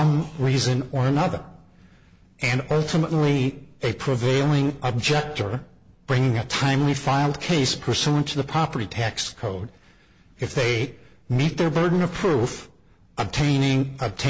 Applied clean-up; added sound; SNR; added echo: none; none; none; none.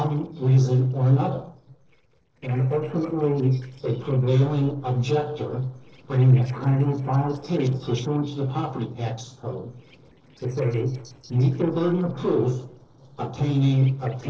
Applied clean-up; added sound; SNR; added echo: neural separator model SepFormer DNS4.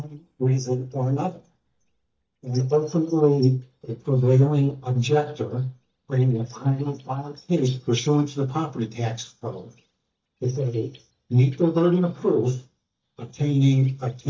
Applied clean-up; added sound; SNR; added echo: neural mask model DeepFilterNet 3.